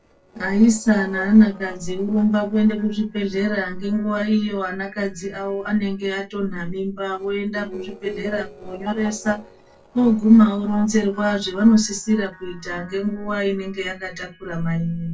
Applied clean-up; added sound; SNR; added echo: neural separator model SepFormer DNS4.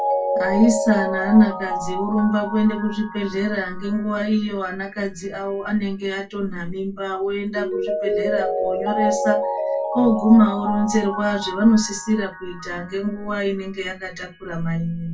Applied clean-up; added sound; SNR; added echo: none; Mallet percussion; 6 dB; reverberation time 0.2 s.